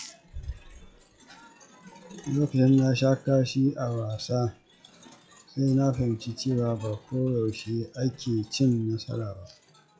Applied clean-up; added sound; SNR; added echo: classical method log-MMSE.